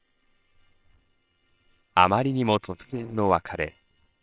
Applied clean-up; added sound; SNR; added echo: neural separator model SepFormer WHAMR!.